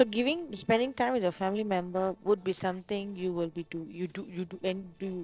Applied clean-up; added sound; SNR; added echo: neural separator model SepFormer DNS4.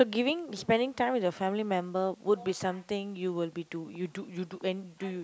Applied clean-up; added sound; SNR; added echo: none; none; none; none.